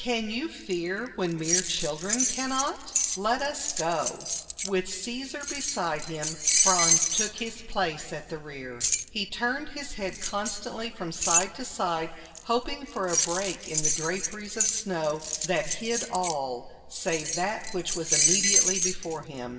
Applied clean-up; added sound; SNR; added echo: none; Keys jangling; -1 dB; reverberation time 2.4 s.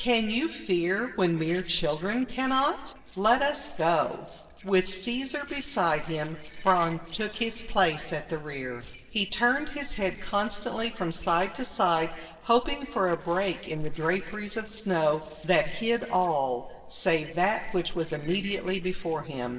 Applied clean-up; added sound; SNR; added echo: neural separator model SepFormer DNS4.